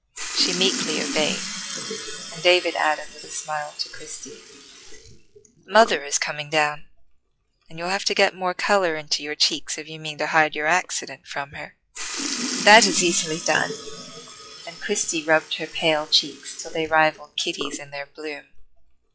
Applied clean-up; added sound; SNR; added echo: classical method log-MMSE.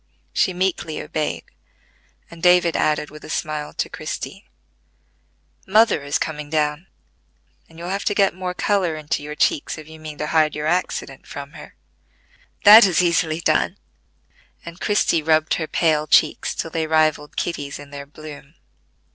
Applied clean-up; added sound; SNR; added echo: none; none; none; none.